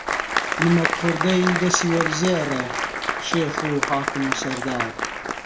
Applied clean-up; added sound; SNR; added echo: none; Applause; 2 dB; reverberation time 0.5 s.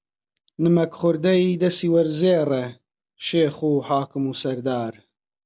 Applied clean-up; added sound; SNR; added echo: none; none; none; none.